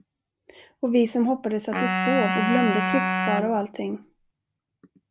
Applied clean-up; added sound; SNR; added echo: none; Wind instrument, woodwind instrument; 1 dB; none.